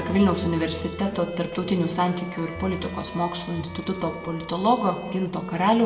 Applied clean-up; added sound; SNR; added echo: none; Bowed string instrument; 16 dB; reverberation time 1.3 s.